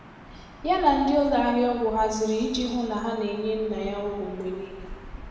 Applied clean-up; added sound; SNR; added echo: none; Gull, seagull / Ocean; 16 dB; reverberation time 1.2 s.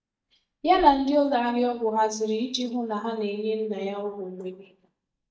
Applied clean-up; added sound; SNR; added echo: neural mask model DeepFilterNet 3.